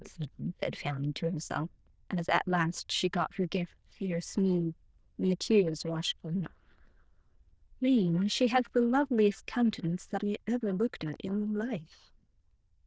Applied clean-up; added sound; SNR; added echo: neural diffusion model UNIVERSE++.